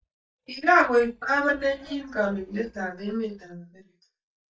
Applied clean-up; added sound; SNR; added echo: neural mask model DeepFilterNet 3.